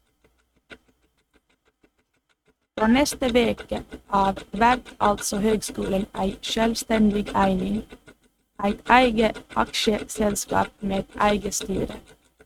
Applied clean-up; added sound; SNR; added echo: neural mask model RNNoise.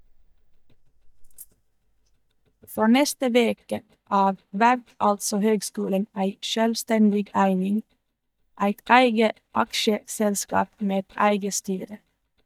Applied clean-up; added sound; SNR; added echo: neural mask model DeepFilterNet 3.